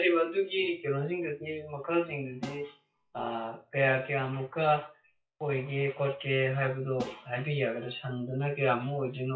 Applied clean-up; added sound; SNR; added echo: classical method WPE with log-MMSE.